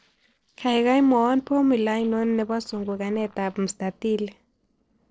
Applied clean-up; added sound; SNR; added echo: neural separator model SepFormer DNS4.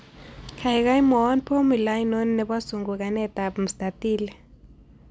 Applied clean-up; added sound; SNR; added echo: none; none; none; none.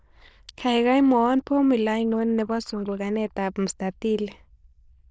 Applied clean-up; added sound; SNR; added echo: neural diffusion model UNIVERSE++.